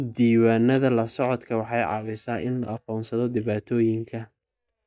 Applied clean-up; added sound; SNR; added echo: neural mask model DeepFilterNet 3.